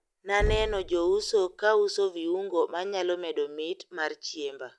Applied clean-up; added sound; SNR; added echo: none; Knock; 9 dB; none.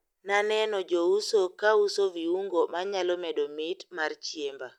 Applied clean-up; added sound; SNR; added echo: none; none; none; none.